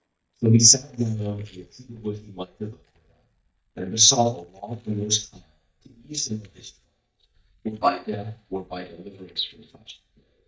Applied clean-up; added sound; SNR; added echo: neural mask model DeepFilterNet 3.